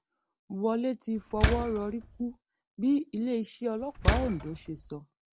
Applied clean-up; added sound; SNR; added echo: none; Slam; -1 dB; none.